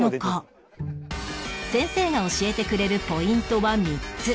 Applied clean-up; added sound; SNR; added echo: none; Bowed string instrument; 16 dB; none.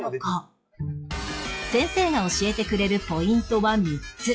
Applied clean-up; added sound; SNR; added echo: classical method log-MMSE.